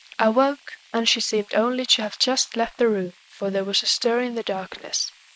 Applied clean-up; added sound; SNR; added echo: neural mask model Resemble Enhance denoiser.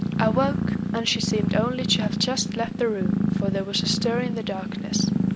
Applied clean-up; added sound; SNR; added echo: none; Purr; -2 dB; none.